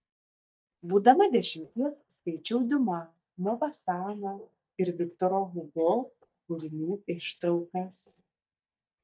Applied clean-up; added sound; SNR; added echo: neural mask model DeepFilterNet 3.